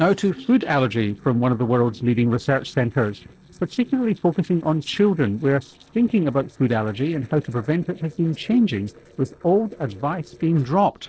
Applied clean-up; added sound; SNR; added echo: neural separator model SepFormer DNS4.